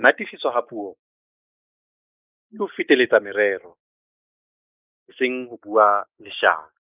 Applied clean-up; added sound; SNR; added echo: neural mask model Resemble Enhance denoiser.